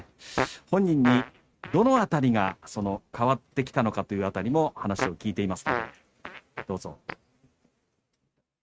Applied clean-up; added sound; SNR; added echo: neural mask model RNNoise.